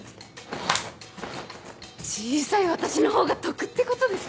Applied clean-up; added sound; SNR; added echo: none; Clapping; 8 dB; none.